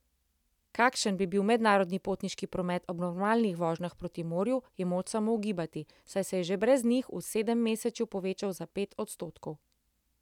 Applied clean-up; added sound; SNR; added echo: none; none; none; none.